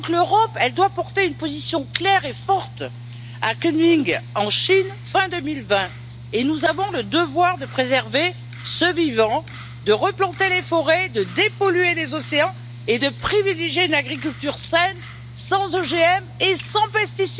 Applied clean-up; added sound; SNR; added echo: none; Mechanical fan; 15 dB; none.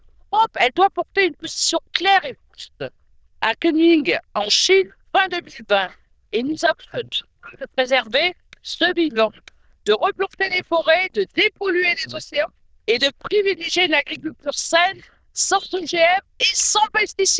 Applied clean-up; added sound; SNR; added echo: neural diffusion model UNIVERSE++.